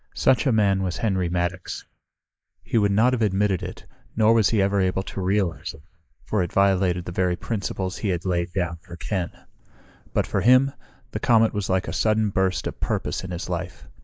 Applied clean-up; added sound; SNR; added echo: neural mask model Resemble Enhance denoiser.